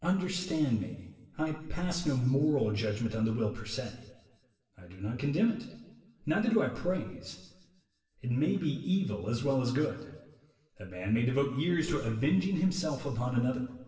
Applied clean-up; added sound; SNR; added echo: none; none; none; reverberation time 1.0 s.